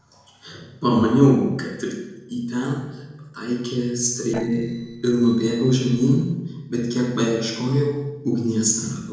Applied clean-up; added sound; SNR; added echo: neural separator model SepFormer DNS4.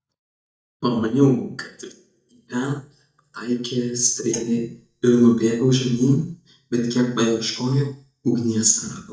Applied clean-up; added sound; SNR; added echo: neural mask model DeepFilterNet 3.